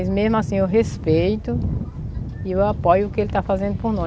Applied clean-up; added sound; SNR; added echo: none; none; none; none.